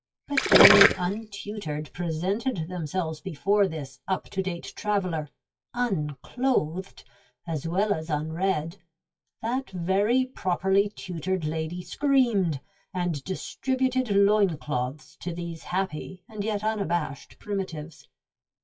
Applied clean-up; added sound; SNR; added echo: classical method WPE with log-MMSE.